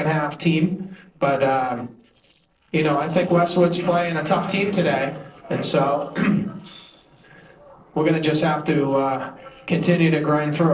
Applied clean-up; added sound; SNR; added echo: neural separator model SepFormer DNS4.